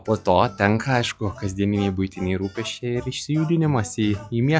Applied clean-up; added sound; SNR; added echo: classical method log-MMSE.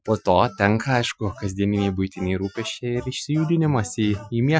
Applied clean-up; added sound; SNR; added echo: classical method Wiener filter.